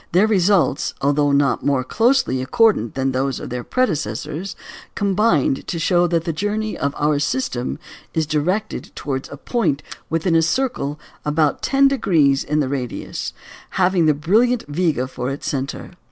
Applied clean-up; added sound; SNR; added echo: none; none; none; none.